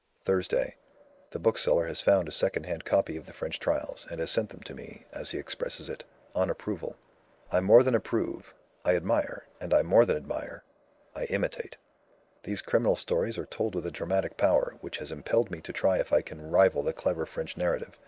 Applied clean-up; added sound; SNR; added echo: neural mask model Resemble Enhance denoiser.